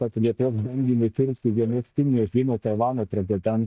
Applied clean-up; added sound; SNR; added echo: neural mask model DeepFilterNet 3.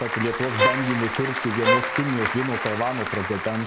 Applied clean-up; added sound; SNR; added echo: none; Applause / Crowd + Bowed string instrument; -1 dB; none.